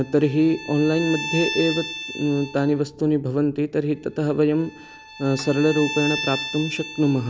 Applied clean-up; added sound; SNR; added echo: none; Bowed string instrument; 10 dB; none.